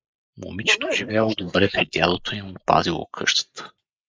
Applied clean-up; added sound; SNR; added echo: neural mask model Resemble Enhance denoiser.